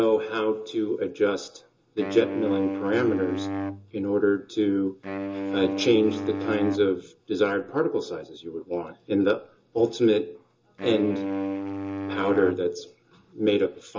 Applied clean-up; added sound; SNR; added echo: none; Wind instrument, woodwind instrument; 6 dB; reverberation time 0.2 s.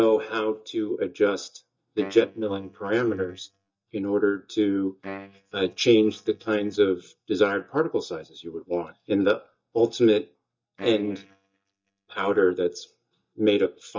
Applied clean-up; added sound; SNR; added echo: neural mask model DeepFilterNet 3.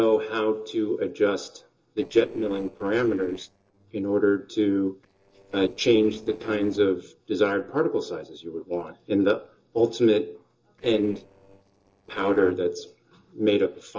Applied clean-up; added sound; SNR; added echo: neural separator model SepFormer DNS4.